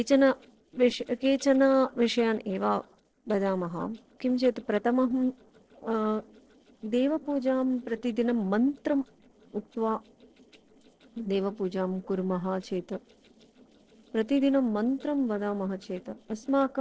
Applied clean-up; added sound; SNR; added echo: neural separator model SepFormer DNS4.